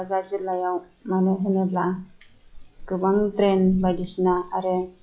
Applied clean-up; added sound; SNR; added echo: classical method log-MMSE.